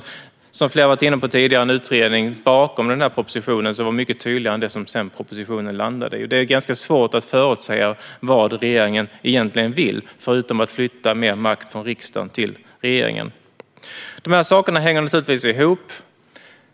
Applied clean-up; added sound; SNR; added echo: none; none; none; none.